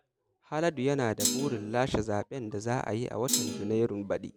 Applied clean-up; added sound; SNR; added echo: none; Thump, thud; 3 dB; none.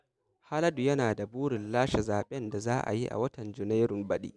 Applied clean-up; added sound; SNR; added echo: none; none; none; none.